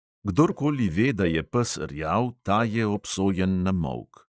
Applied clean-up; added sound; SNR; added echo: neural mask model DeepFilterNet 3.